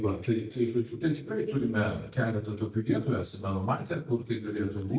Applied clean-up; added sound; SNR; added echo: neural mask model DeepFilterNet 3.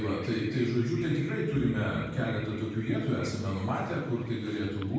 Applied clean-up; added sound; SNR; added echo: none; Bird vocalization, bird call, bird song; 20 dB; reverberation time 1.2 s.